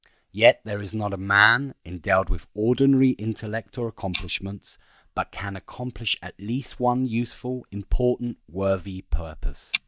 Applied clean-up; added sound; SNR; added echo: neural mask model DeepFilterNet 3.